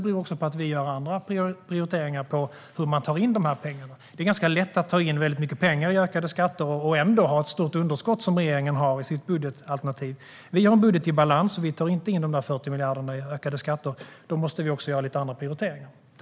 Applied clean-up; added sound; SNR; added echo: none; none; none; none.